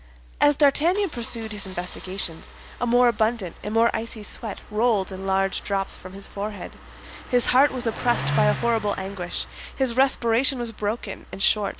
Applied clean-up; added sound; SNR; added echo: none; Engine starting; 12 dB; none.